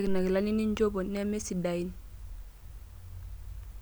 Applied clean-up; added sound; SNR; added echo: none; none; none; none.